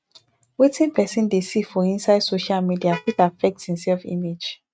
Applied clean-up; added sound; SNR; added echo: neural mask model RNNoise.